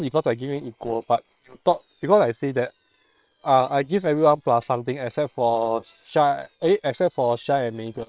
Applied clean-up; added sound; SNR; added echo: neural separator model SepFormer WHAM!.